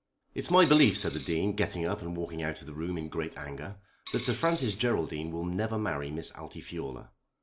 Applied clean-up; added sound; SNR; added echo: none; Coin (dropping); 12 dB; none.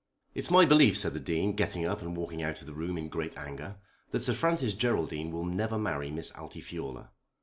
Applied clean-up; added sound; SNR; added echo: none; none; none; none.